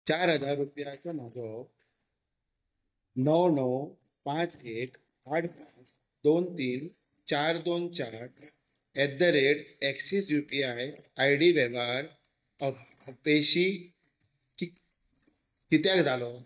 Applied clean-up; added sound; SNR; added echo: neural mask model DeepFilterNet 3.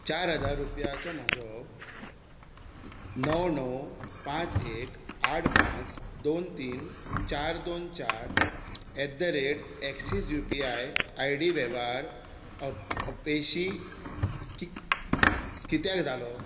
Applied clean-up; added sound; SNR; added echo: none; Squeak; -2 dB; reverberation time 2.0 s.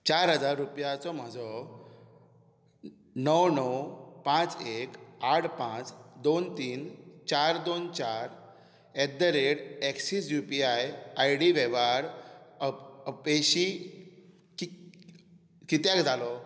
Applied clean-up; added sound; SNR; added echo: none; none; none; none.